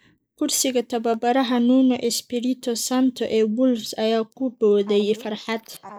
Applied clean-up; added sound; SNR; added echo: neural mask model Resemble Enhance denoiser.